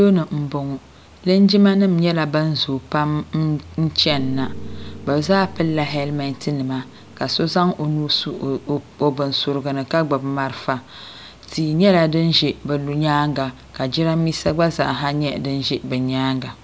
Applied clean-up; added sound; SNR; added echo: none; Piano; 20 dB; none.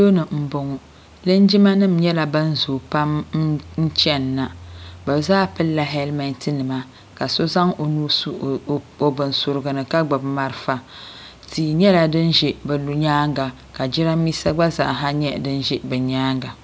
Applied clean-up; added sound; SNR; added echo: none; none; none; none.